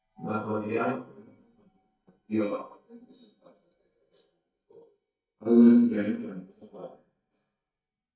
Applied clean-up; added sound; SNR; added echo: neural mask model DeepFilterNet 3.